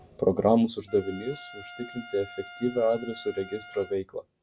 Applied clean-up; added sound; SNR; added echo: none; Trumpet; 18 dB; none.